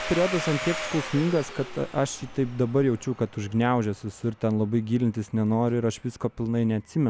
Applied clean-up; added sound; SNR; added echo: none; Domestic sounds, home sounds; 13 dB; none.